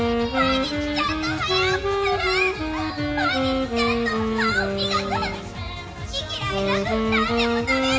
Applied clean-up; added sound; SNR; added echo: none; Wind instrument, woodwind instrument; -1 dB; reverberation time 1.6 s.